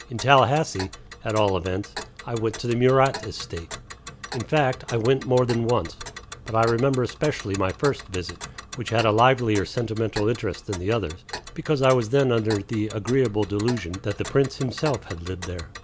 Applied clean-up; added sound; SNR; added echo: none; Tick; 15 dB; none.